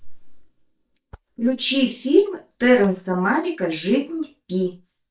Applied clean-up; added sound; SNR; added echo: neural mask model DeepFilterNet 3.